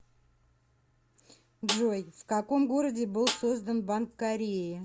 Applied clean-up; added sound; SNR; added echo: none; Snare drum; 8 dB; none.